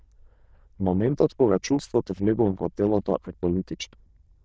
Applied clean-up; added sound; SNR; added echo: neural diffusion model UNIVERSE++.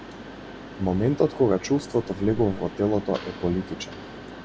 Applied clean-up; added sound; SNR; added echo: none; Mechanisms; 14 dB; none.